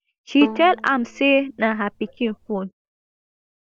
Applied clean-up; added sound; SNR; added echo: none; Bowed string instrument; 13 dB; none.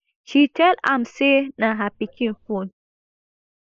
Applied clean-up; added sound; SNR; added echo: neural mask model Resemble Enhance denoiser.